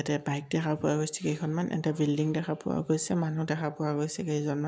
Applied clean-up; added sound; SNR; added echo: none; none; none; none.